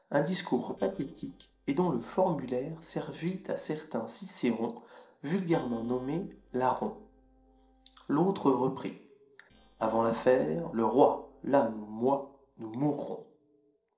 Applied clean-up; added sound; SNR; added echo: neural separator model SepFormer DNS4.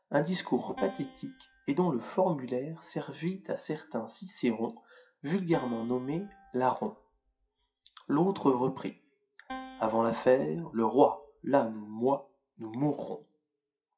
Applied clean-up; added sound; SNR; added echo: classical method WPE with log-MMSE.